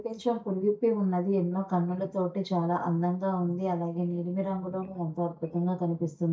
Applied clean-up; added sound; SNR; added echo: neural mask model DeepFilterNet 3.